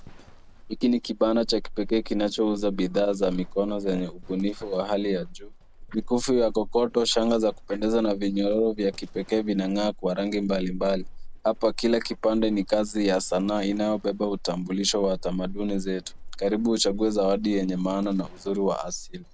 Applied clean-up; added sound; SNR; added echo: none; Livestock, farm animals, working animals; 12 dB; none.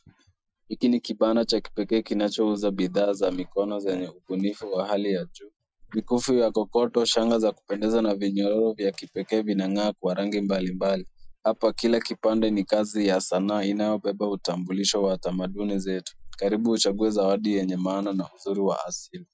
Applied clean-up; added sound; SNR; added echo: classical method Wiener filter.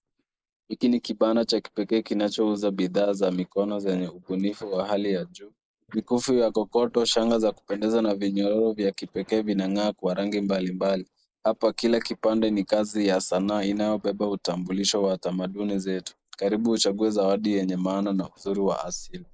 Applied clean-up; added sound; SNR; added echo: neural mask model Resemble Enhance denoiser.